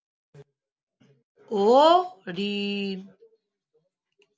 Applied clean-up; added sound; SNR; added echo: none; none; none; none.